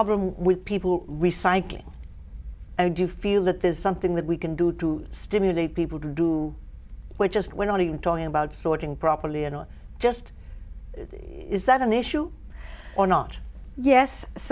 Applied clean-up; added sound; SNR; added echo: none; none; none; none.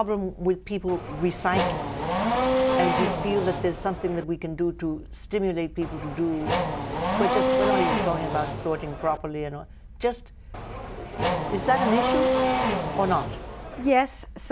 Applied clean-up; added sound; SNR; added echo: none; Race car, auto racing / Accelerating, revving, vroom; -2 dB; none.